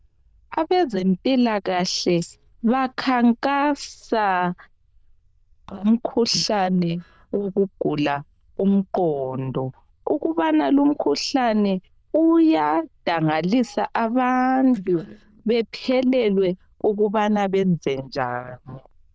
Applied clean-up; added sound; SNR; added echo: neural diffusion model UNIVERSE++.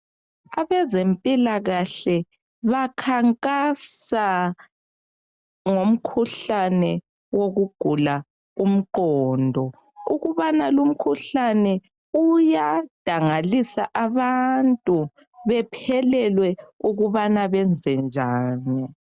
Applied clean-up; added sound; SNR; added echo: none; none; none; none.